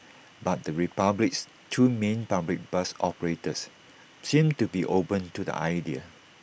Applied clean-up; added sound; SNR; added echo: none; none; none; none.